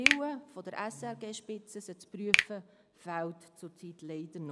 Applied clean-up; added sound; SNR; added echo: none; Finger snapping; -4 dB; none.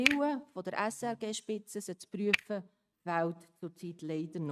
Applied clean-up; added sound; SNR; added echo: neural mask model RNNoise.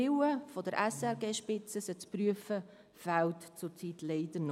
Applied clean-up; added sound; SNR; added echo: none; none; none; none.